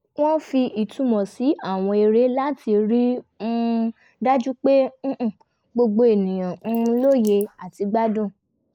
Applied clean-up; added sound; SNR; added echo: neural mask model Resemble Enhance denoiser.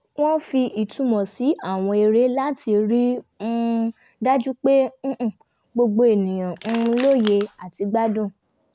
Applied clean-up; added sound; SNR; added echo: none; Crushing; 14 dB; none.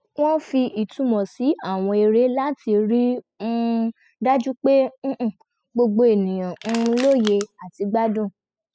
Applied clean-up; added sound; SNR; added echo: classical method spectral subtraction.